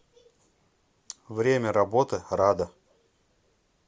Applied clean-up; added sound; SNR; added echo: none; none; none; none.